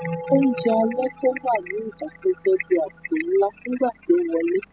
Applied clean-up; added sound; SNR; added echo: classical method spectral subtraction.